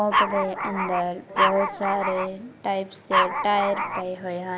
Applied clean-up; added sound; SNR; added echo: none; Dog; -1 dB; none.